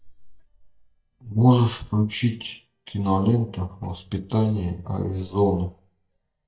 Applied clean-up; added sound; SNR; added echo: neural mask model DeepFilterNet 3.